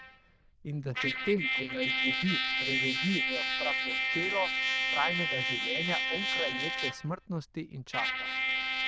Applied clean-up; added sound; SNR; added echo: neural diffusion model UNIVERSE++.